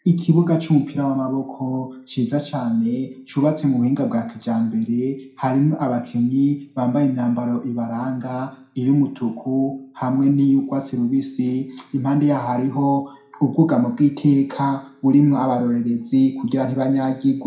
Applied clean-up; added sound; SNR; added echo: none; none; none; reverberation time 0.5 s.